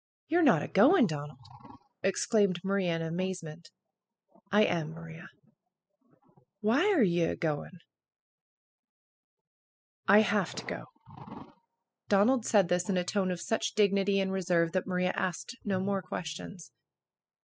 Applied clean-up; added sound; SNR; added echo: classical method spectral subtraction.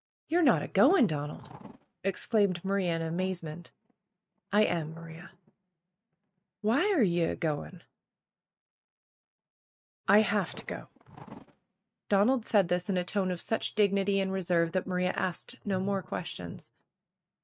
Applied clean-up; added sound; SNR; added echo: neural mask model RNNoise.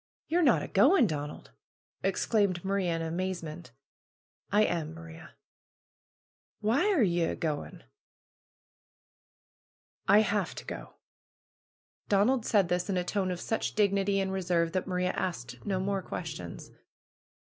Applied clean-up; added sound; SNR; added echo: none; none; none; none.